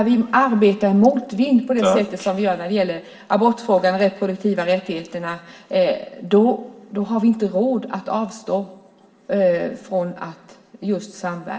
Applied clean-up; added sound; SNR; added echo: none; none; none; reverberation time 1.5 s.